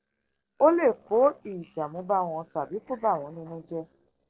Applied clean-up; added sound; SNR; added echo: neural separator model SepFormer DNS4.